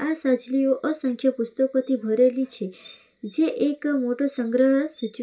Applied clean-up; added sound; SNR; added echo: none; none; none; reverberation time 0.2 s.